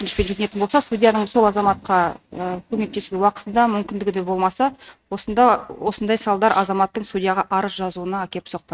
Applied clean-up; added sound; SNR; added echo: neural mask model RNNoise.